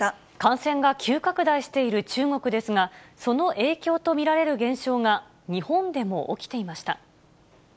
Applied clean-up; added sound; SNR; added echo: none; none; none; none.